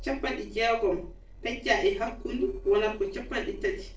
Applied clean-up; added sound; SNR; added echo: neural separator model SepFormer DNS4.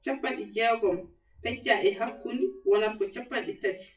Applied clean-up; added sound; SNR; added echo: classical method WPE with log-MMSE.